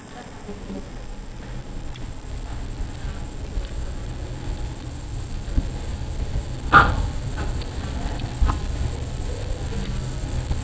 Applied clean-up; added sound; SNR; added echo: neural mask model DeepFilterNet 3.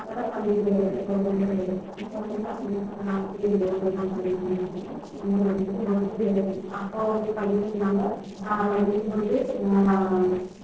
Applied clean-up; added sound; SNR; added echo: neural separator model SepFormer DNS4.